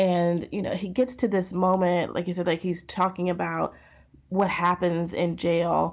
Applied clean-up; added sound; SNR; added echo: none; none; none; none.